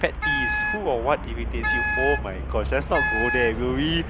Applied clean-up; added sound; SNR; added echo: none; Wind instrument, woodwind instrument + Traffic noise, roadway noise; 0 dB; none.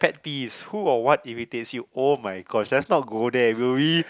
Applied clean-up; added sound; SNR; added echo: none; none; none; none.